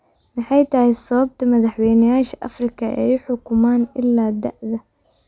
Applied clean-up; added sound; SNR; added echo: none; none; none; none.